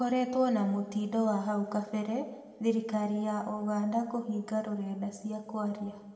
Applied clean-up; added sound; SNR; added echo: none; none; none; reverberation time 1.4 s.